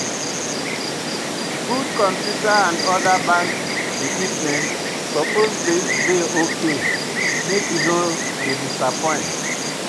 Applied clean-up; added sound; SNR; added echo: none; Insect; 0 dB; none.